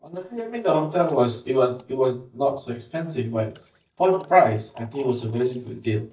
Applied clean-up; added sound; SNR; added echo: neural mask model DeepFilterNet 3.